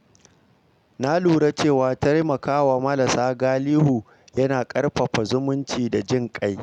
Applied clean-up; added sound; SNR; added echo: none; none; none; none.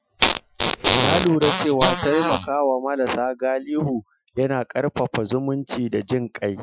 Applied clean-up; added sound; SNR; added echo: classical method Wiener filter.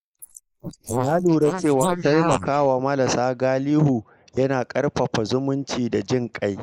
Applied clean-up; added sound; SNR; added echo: neural mask model Resemble Enhance denoiser.